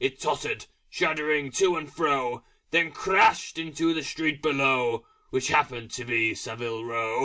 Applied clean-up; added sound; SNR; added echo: none; none; none; none.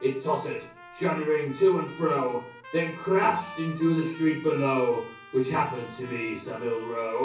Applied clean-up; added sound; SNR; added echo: none; Trumpet; 19 dB; reverberation time 0.6 s.